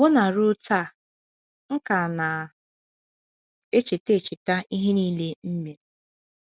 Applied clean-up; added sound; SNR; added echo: none; none; none; none.